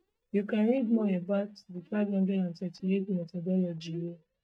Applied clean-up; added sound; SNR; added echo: neural mask model DeepFilterNet 3.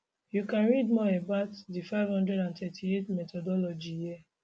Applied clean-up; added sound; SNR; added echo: none; none; none; none.